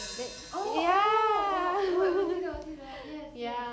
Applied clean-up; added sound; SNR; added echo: none; Hi-hat; 20 dB; none.